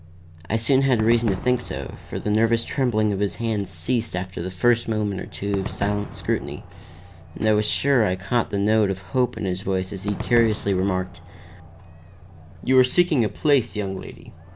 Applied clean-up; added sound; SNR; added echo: none; Crowd / Cheering / Fireworks; 15 dB; none.